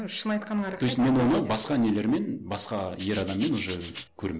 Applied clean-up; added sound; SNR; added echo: neural mask model Resemble Enhance denoiser.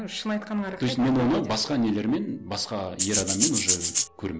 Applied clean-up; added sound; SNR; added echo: none; Rattle (instrument); -2 dB; none.